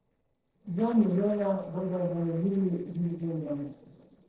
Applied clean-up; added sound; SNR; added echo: neural separator model SepFormer DNS4.